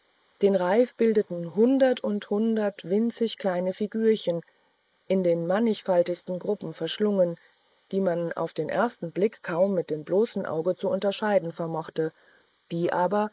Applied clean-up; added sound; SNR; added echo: neural mask model Resemble Enhance denoiser.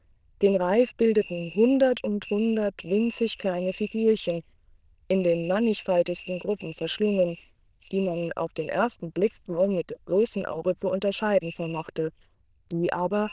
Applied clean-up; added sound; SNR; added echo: neural diffusion model UNIVERSE++.